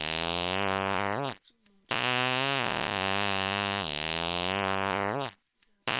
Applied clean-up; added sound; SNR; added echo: neural separator model SepFormer WHAMR!.